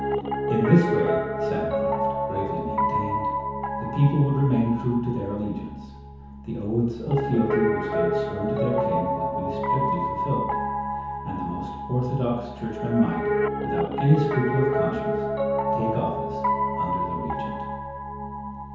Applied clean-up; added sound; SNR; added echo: none; Piano; 0 dB; reverberation time 0.9 s.